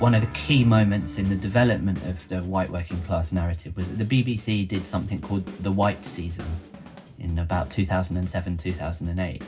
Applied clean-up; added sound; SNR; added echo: none; Drum / Drum kit; 19 dB; reverberation time 0.4 s.